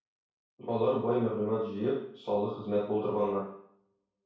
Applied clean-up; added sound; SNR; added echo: none; none; none; reverberation time 0.6 s.